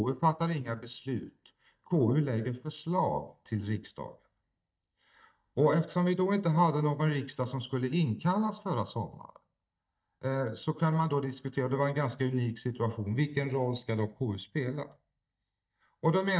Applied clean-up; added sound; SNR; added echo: neural mask model DeepFilterNet 3.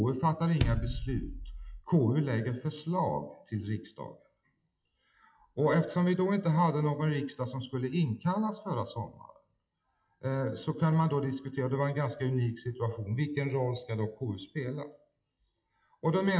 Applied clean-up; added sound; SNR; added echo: classical method WPE with log-MMSE.